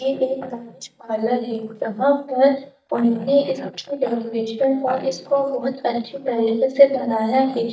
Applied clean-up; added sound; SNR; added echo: neural mask model DeepFilterNet 3.